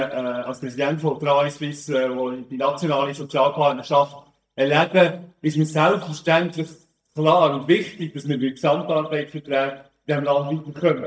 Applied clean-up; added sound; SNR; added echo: neural mask model DeepFilterNet 3.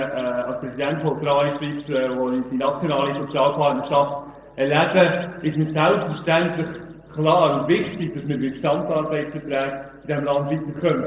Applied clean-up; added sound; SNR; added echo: neural separator model SepFormer DNS4.